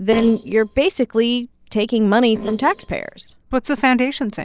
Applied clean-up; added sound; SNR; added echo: neural separator model SepFormer DNS4.